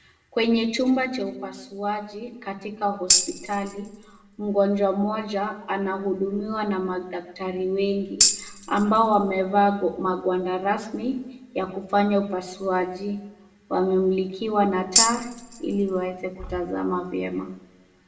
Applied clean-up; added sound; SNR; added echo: none; Tambourine; 0 dB; reverberation time 0.8 s.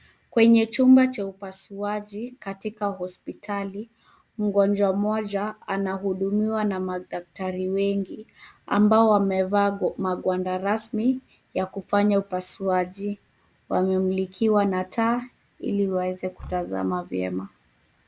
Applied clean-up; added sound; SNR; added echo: none; none; none; none.